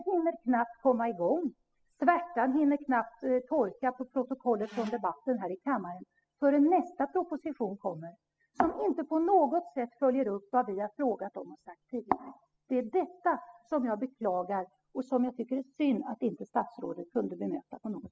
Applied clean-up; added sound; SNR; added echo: classical method spectral subtraction.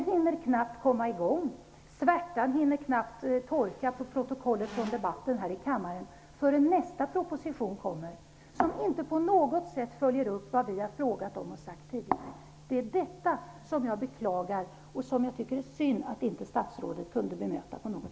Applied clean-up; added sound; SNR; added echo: none; Squeak; 17 dB; none.